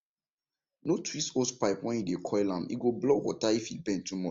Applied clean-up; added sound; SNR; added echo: none; none; none; none.